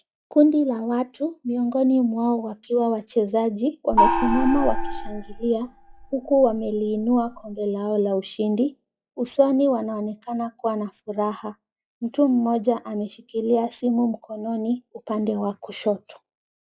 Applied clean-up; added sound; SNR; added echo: classical method log-MMSE.